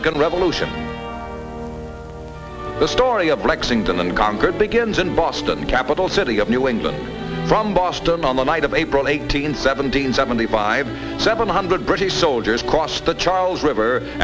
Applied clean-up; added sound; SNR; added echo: none; none; none; none.